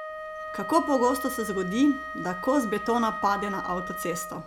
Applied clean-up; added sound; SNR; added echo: none; Wind instrument, woodwind instrument; 8 dB; none.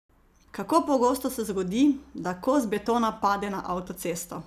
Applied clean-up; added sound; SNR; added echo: none; none; none; none.